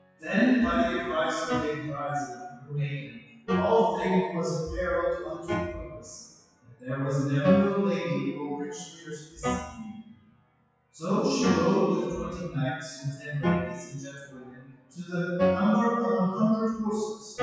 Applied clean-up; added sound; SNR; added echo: classical method WPE with log-MMSE.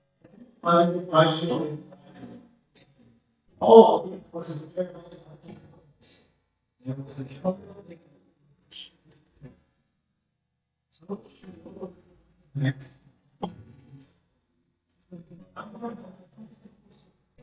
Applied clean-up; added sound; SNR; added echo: neural mask model DeepFilterNet 3.